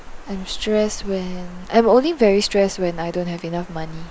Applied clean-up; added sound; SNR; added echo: none; Water; 13 dB; none.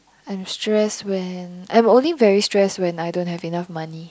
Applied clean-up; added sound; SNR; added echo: none; none; none; none.